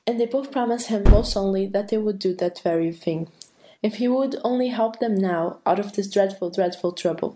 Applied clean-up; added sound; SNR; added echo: none; Gunshot, gunfire; -4 dB; none.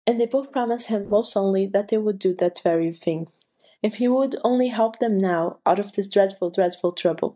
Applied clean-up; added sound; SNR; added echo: neural mask model DeepFilterNet 3.